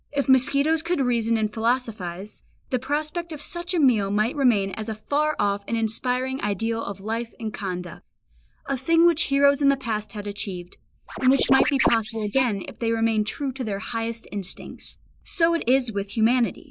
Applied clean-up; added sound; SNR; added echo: neural mask model Resemble Enhance denoiser.